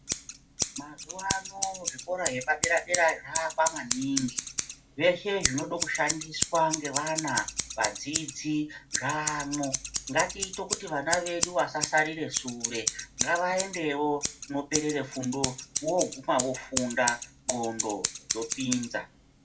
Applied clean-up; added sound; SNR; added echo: none; Scissors; 4 dB; reverberation time 0.2 s.